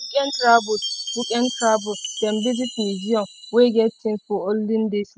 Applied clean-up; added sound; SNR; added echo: none; Chime; 10 dB; none.